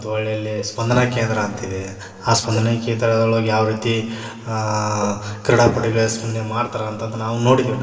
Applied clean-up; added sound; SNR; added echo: none; Cowbell; 19 dB; reverberation time 1.8 s.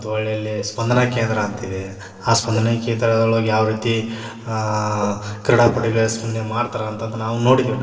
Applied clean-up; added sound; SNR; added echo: neural separator model SepFormer DNS4.